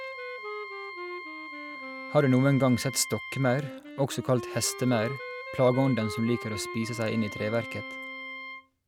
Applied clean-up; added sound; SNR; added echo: none; Wind instrument, woodwind instrument + Wind instrument, woodwind instrument; 10 dB; none.